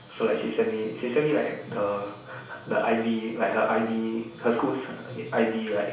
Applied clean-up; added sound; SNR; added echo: none; none; none; reverberation time 0.6 s.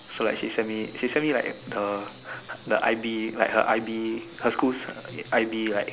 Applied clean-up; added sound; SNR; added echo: none; none; none; none.